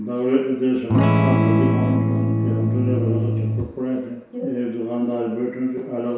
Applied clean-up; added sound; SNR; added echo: none; Electric guitar / Strum; -4 dB; reverberation time 0.7 s.